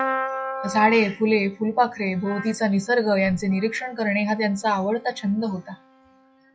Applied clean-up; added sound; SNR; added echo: classical method log-MMSE.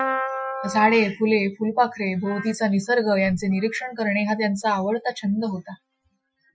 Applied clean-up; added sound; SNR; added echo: classical method Wiener filter.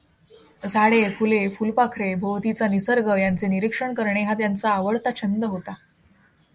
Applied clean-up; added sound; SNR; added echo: none; none; none; none.